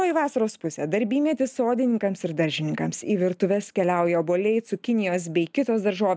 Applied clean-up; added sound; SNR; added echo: none; none; none; none.